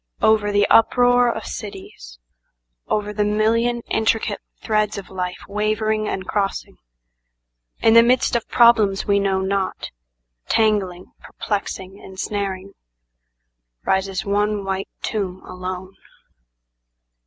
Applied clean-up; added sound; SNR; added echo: none; none; none; none.